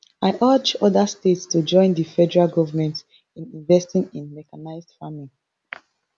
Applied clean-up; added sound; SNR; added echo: none; none; none; none.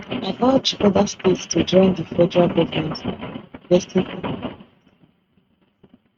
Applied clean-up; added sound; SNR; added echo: neural mask model RNNoise.